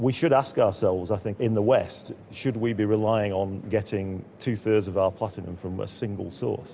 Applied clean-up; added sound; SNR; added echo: none; none; none; none.